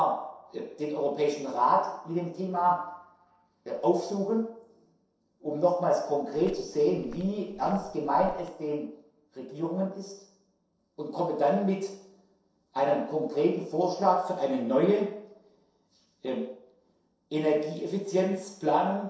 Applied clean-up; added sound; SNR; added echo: neural separator model SepFormer DNS4.